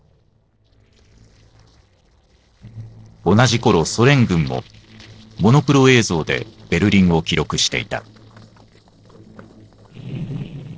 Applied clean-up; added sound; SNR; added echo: neural separator model SepFormer DNS4.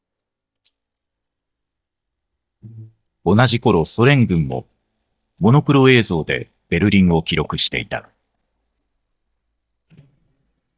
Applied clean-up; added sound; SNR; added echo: neural mask model DeepFilterNet 3.